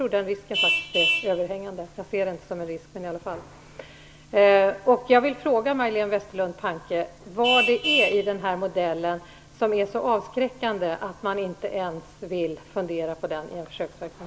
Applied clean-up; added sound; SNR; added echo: none; Vehicle horn, car horn, honking; 7 dB; none.